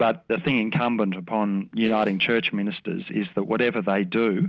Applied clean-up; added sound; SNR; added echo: neural separator model SepFormer DNS4.